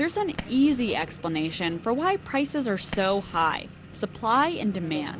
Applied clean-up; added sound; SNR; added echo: none; Fire; 19 dB; none.